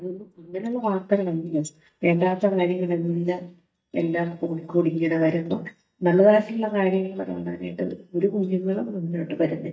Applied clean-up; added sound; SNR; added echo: neural mask model DeepFilterNet 3.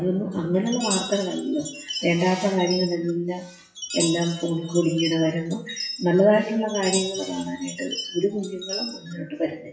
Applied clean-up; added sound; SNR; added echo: classical method WPE with log-MMSE.